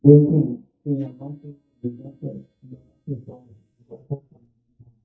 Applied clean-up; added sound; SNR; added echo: neural mask model DeepFilterNet 3.